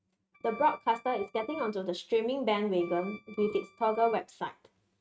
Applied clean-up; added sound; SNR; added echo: neural mask model RNNoise.